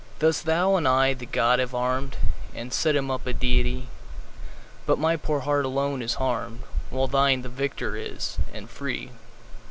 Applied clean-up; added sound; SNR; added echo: none; none; none; none.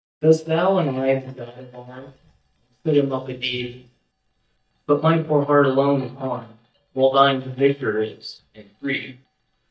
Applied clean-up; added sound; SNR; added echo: neural mask model DeepFilterNet 3.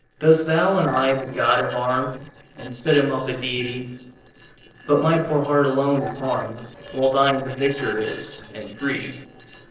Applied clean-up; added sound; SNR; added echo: neural separator model SepFormer DNS4.